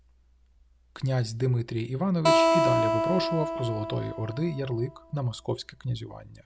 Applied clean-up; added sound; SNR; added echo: none; Acoustic guitar; -3 dB; none.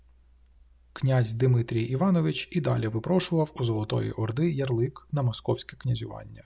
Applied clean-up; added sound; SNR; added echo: none; none; none; none.